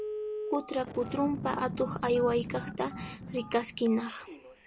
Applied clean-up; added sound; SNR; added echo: none; Telephone + Boom; 8 dB; none.